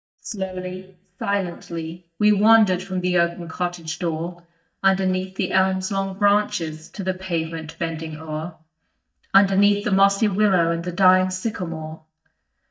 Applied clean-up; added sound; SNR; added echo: neural mask model DeepFilterNet 3.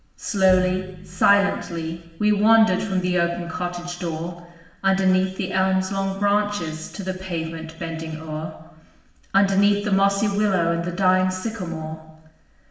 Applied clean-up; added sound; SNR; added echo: none; Bowed string instrument; 15 dB; reverberation time 1.0 s.